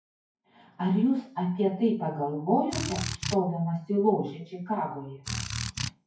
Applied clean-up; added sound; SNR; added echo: classical method WPE with log-MMSE.